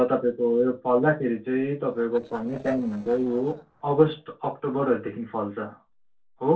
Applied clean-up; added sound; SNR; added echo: neural separator model SepFormer DNS4.